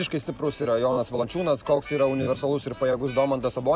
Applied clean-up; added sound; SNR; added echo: none; Harmonica; 20 dB; none.